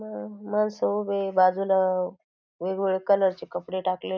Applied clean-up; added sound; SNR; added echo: none; none; none; none.